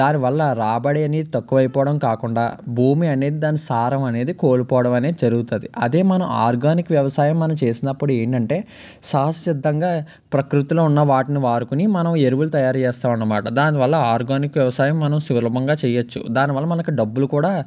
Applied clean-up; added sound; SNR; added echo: none; none; none; none.